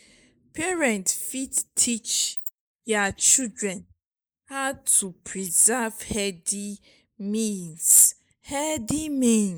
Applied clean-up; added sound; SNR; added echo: neural mask model Resemble Enhance denoiser.